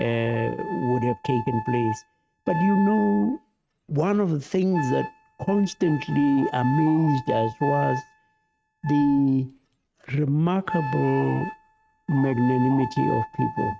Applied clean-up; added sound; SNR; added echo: neural mask model RNNoise.